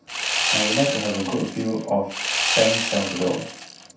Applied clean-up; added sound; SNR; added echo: none; Sawing; 1 dB; reverberation time 0.7 s.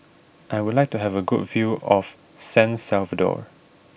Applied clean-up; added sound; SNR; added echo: none; none; none; none.